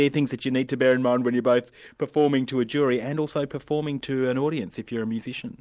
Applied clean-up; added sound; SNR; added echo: none; none; none; none.